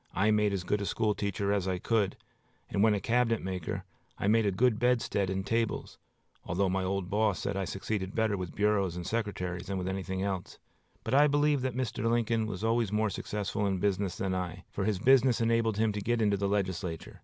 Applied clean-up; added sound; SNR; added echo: none; none; none; none.